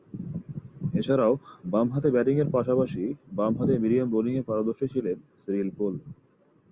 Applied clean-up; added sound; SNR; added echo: none; none; none; none.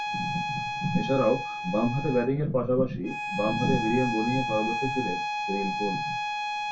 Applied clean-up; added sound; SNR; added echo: none; Bowed string instrument; 3 dB; reverberation time 0.2 s.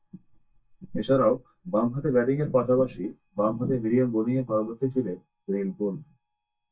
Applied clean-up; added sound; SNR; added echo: neural mask model DeepFilterNet 3.